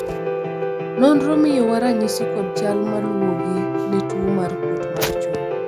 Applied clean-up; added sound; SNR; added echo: none; Piano; 2 dB; none.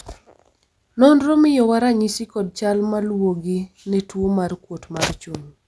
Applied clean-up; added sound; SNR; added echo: none; none; none; none.